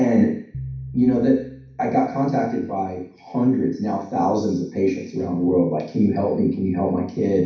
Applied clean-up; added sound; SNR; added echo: none; Piano; 18 dB; reverberation time 0.6 s.